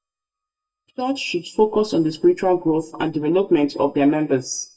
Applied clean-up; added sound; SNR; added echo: neural mask model DeepFilterNet 3.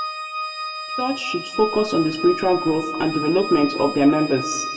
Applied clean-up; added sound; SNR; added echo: none; Organ; 8 dB; reverberation time 1.1 s.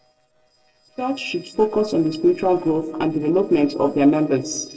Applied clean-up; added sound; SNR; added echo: neural separator model SepFormer DNS4.